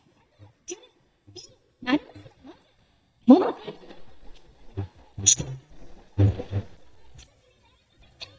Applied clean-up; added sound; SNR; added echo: neural mask model DeepFilterNet 3.